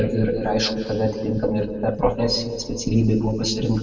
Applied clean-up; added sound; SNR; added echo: none; none; none; reverberation time 1.8 s.